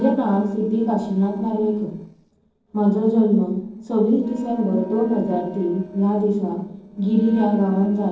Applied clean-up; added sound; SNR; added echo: neural separator model SepFormer DNS4.